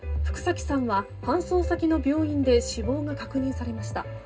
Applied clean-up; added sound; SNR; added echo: none; none; none; reverberation time 0.2 s.